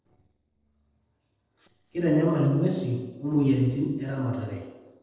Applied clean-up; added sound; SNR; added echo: neural separator model SepFormer DNS4.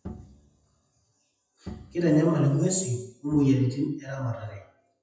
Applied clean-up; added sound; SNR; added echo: classical method WPE with log-MMSE.